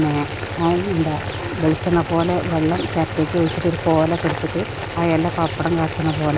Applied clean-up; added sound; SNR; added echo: none; Boiling; 8 dB; none.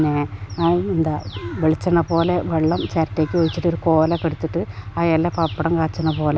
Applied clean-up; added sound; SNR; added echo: none; none; none; none.